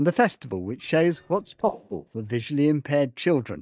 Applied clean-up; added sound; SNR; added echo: neural mask model DeepFilterNet 3.